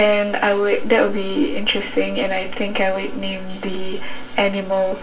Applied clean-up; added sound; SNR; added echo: none; none; none; reverberation time 0.3 s.